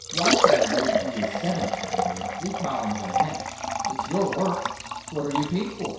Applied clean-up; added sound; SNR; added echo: none; Liquid; -3 dB; reverberation time 0.7 s.